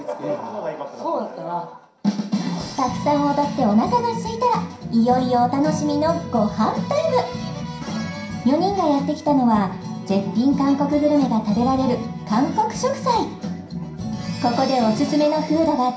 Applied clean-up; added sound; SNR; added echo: none; none; none; reverberation time 0.5 s.